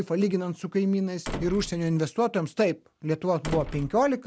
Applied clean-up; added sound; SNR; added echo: none; Slam; 13 dB; none.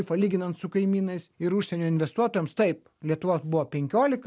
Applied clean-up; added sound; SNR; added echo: none; none; none; none.